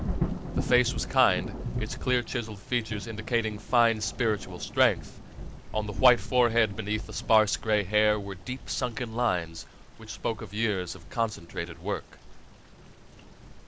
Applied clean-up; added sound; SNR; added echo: none; Thunder / Rain; 8 dB; none.